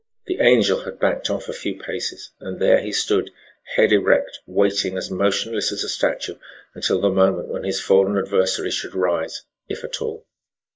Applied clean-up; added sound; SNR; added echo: neural mask model Resemble Enhance denoiser.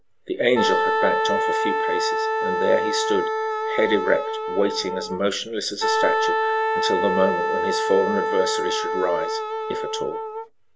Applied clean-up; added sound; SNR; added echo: none; Wind instrument, woodwind instrument; -1 dB; none.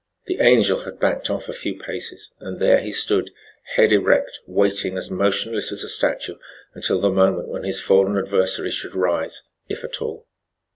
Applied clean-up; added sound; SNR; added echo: none; none; none; none.